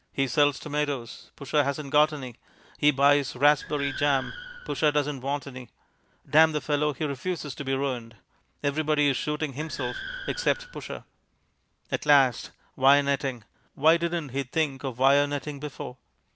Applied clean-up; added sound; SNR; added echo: none; Car; 12 dB; none.